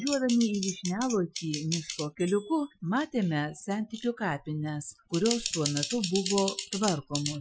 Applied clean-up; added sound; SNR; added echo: classical method Wiener filter.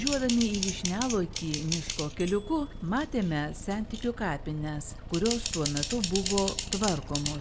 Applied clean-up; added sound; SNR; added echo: none; Typing; 7 dB; none.